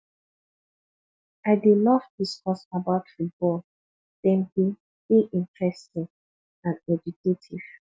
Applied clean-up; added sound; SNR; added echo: none; none; none; none.